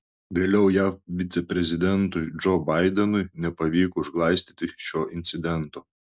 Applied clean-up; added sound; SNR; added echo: none; none; none; none.